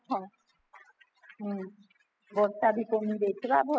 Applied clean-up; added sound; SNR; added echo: classical method spectral subtraction.